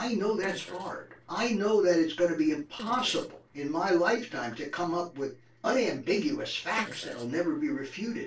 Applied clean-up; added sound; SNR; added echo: neural separator model SepFormer DNS4.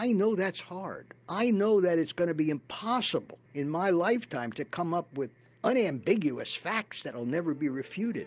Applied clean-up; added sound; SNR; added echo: none; none; none; none.